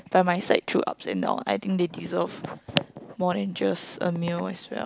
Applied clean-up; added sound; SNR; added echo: none; none; none; none.